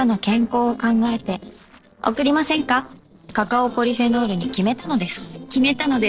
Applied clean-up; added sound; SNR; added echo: neural separator model SepFormer DNS4.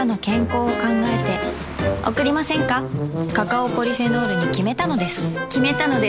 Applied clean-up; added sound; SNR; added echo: none; Car passing by; 18 dB; none.